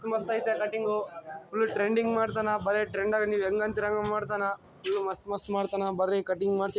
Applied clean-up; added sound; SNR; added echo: none; none; none; none.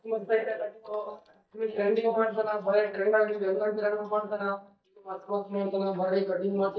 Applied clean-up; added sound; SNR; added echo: neural mask model DeepFilterNet 3.